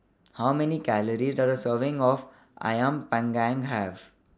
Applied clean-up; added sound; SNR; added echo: none; none; none; none.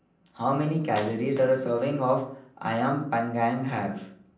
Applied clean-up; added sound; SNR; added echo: none; Wood; 20 dB; reverberation time 0.6 s.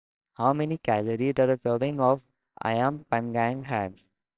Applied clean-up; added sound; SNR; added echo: neural separator model SepFormer WHAMR!.